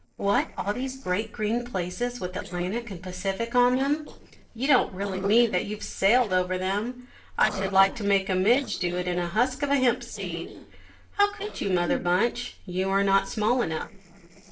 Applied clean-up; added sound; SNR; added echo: neural separator model SepFormer DNS4.